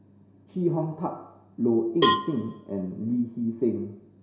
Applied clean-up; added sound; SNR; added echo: none; Cowbell; 0 dB; reverberation time 0.7 s.